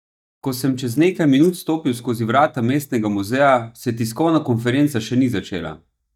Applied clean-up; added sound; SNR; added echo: neural mask model DeepFilterNet 3.